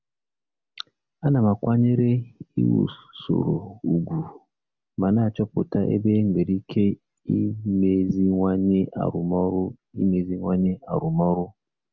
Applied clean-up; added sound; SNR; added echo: none; none; none; none.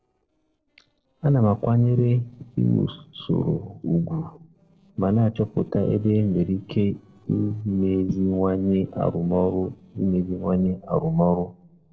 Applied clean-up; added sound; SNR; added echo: neural separator model SepFormer DNS4.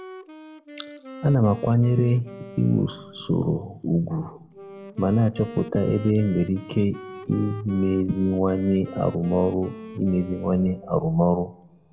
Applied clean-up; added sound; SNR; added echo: none; Wind instrument, woodwind instrument; 17 dB; reverberation time 0.5 s.